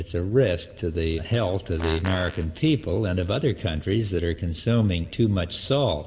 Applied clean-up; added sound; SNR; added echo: none; Fart; 16 dB; reverberation time 1.1 s.